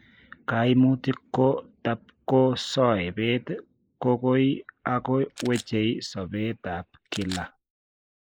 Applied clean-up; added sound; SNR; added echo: neural mask model Resemble Enhance denoiser.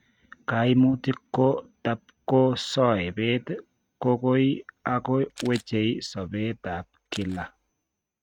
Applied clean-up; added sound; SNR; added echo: neural mask model RNNoise.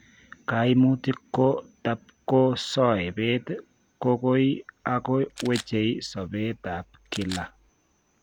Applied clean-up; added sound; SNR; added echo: none; Camera; 18 dB; none.